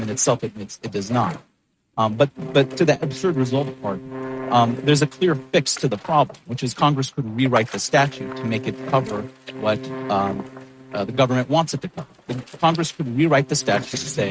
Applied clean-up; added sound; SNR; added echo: neural mask model RNNoise.